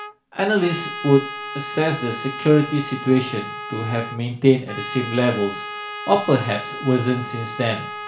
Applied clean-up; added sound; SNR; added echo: none; Trumpet; 11 dB; reverberation time 0.4 s.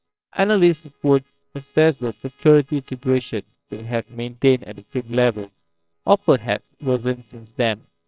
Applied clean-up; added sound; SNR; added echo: neural separator model SepFormer WHAMR!.